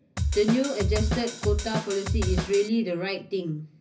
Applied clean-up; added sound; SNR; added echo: none; Drum kit; 0 dB; reverberation time 0.4 s.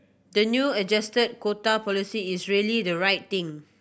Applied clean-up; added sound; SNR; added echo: none; none; none; none.